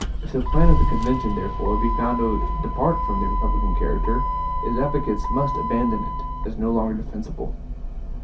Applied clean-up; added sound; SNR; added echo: none; Motor vehicle (road); -3 dB; reverberation time 0.3 s.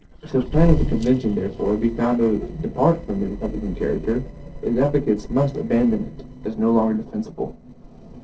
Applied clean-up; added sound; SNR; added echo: neural separator model SepFormer DNS4.